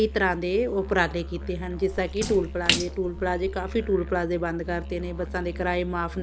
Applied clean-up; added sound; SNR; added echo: none; Musical instrument + Splash, splatter; 7 dB; none.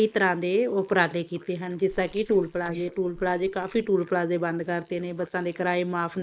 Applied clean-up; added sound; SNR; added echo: neural mask model Resemble Enhance denoiser.